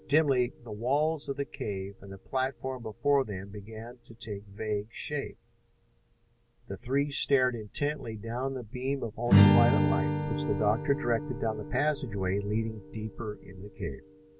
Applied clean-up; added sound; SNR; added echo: none; Strum; 2 dB; none.